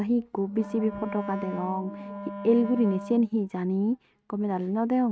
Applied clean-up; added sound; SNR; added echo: neural mask model RNNoise.